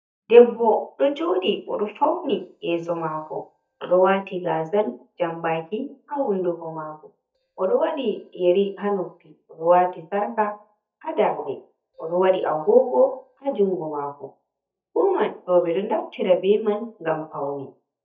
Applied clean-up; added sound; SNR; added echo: neural mask model DeepFilterNet 3.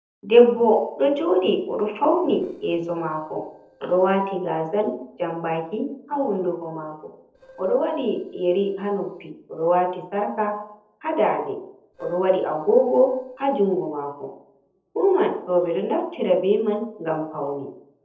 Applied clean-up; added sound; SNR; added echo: neural separator model SepFormer DNS4.